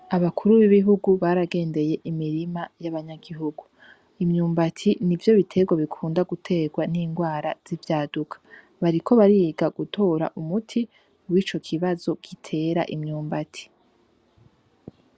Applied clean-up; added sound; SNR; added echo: none; none; none; none.